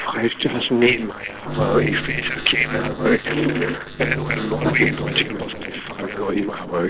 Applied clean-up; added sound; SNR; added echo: neural separator model SepFormer DNS4.